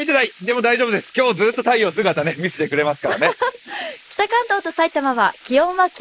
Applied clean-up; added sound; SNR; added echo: neural mask model Resemble Enhance denoiser.